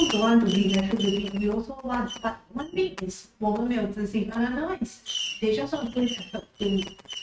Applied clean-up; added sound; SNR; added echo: neural mask model RNNoise.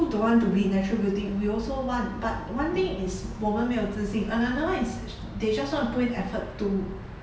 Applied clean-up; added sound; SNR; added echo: none; none; none; none.